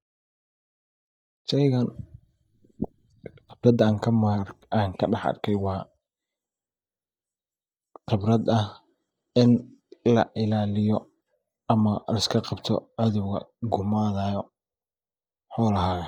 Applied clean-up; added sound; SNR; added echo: neural mask model DeepFilterNet 3.